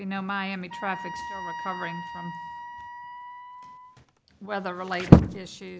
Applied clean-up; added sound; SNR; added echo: none; Wind instrument, woodwind instrument; 12 dB; none.